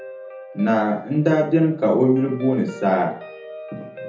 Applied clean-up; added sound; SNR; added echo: none; Guitar; 17 dB; reverberation time 0.6 s.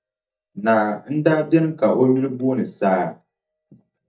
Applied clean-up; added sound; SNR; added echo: neural mask model DeepFilterNet 3.